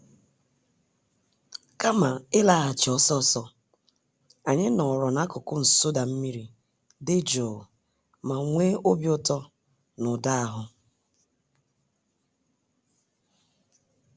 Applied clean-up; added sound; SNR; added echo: none; none; none; none.